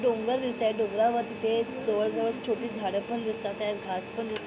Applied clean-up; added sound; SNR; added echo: none; Mechanical fan; 13 dB; none.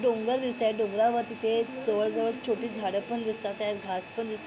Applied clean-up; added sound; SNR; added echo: none; none; none; none.